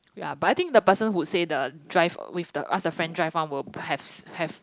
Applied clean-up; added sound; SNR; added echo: none; none; none; none.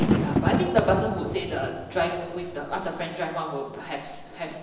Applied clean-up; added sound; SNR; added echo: none; Fireworks; 1 dB; reverberation time 1.0 s.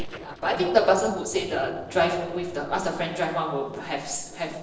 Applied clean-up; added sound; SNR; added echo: neural separator model SepFormer DNS4.